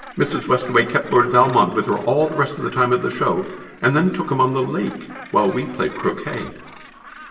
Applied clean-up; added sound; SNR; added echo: none; Gull, seagull; 19 dB; reverberation time 0.9 s.